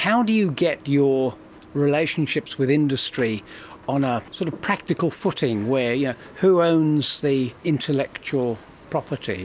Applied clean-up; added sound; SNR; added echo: none; none; none; none.